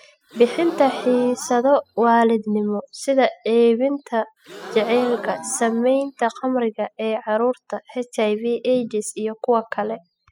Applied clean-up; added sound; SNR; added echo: classical method spectral subtraction.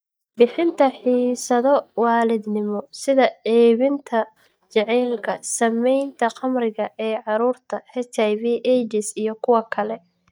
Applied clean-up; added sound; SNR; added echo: neural mask model DeepFilterNet 3.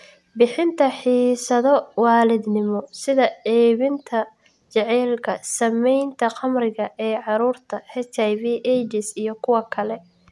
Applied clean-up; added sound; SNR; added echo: none; none; none; none.